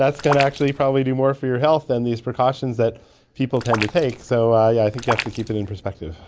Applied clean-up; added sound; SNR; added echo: none; Raindrop; 10 dB; none.